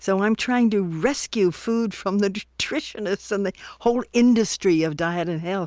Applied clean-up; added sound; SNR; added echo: none; none; none; none.